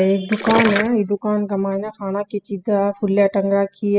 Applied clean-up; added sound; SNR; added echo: classical method spectral subtraction.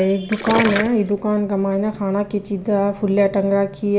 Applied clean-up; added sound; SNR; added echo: none; Gurgling; 11 dB; none.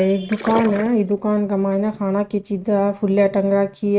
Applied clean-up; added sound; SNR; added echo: neural mask model RNNoise.